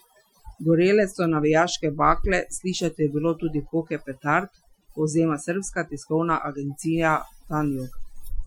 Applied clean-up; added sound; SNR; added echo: classical method Wiener filter.